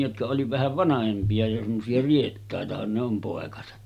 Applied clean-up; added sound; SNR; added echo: none; none; none; none.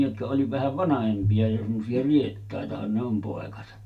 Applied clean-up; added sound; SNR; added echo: none; none; none; reverberation time 0.2 s.